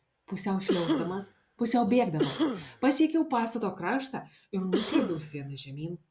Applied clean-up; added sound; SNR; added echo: none; Cough; 3 dB; none.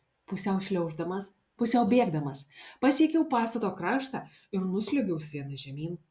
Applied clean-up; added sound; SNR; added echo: none; none; none; none.